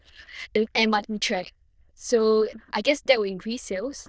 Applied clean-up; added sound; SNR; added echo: neural diffusion model UNIVERSE++.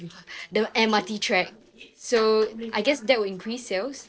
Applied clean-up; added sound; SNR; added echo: neural separator model SepFormer DNS4.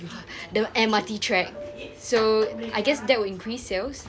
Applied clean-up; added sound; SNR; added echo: none; Piano; 15 dB; none.